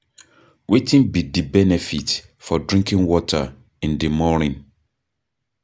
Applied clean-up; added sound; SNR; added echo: none; none; none; none.